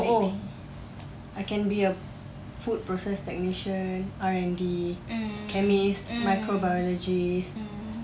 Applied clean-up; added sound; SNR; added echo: none; none; none; none.